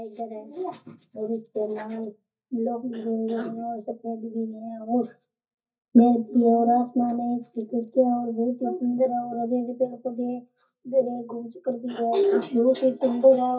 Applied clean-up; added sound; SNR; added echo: neural mask model DeepFilterNet 3.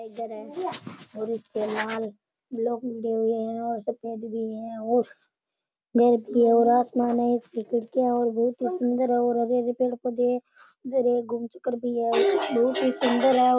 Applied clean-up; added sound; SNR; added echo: none; none; none; none.